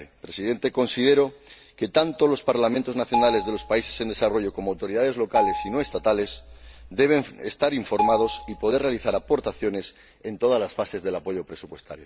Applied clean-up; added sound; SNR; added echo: none; Marimba, xylophone; 5 dB; none.